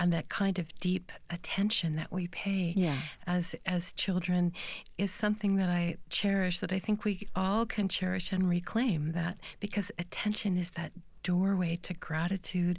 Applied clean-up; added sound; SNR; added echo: none; Squeak / Walk, footsteps; 14 dB; none.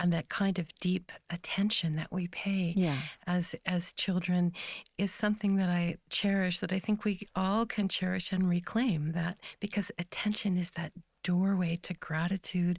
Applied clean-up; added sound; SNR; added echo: neural mask model RNNoise.